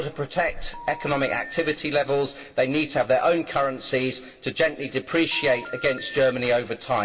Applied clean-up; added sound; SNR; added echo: none; Telephone; 15 dB; reverberation time 3.0 s.